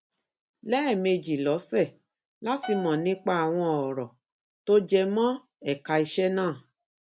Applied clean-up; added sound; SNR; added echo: none; Piano; 15 dB; none.